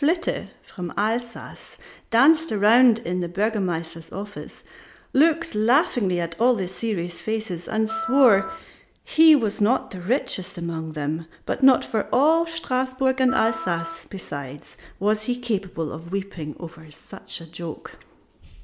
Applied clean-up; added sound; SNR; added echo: none; Wind instrument, woodwind instrument; 11 dB; none.